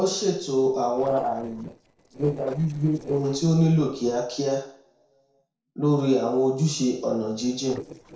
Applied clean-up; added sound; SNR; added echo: neural separator model SepFormer DNS4.